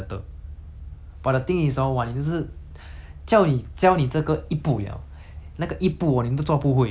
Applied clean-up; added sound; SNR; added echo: none; none; none; none.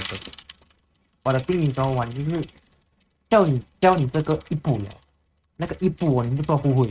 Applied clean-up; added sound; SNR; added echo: neural mask model RNNoise.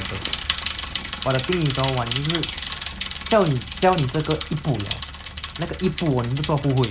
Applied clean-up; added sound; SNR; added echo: none; Bicycle; 8 dB; none.